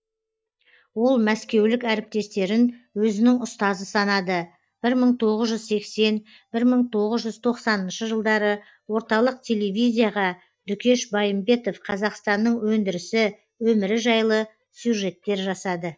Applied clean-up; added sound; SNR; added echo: neural mask model DeepFilterNet 3.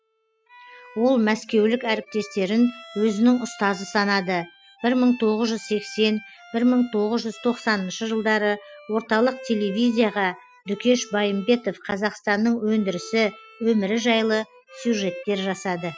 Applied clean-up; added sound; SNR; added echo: classical method spectral subtraction.